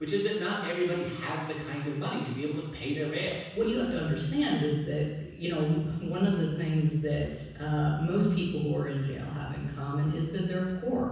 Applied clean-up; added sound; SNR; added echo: none; none; none; reverberation time 1.1 s.